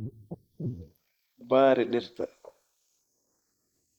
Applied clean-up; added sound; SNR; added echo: neural mask model Resemble Enhance denoiser.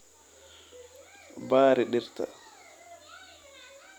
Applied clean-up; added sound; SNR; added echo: none; none; none; none.